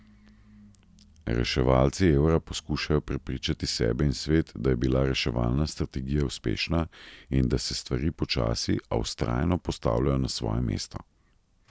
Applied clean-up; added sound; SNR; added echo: none; none; none; none.